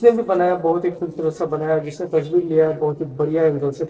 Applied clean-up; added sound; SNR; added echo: neural separator model SepFormer DNS4.